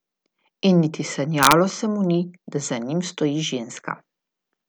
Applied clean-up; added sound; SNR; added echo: none; none; none; none.